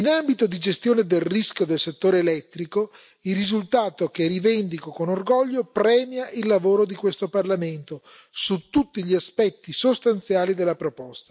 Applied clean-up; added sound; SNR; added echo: none; none; none; none.